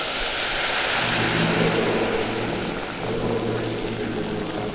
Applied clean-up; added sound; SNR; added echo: none; Boiling; 1 dB; reverberation time 2.2 s.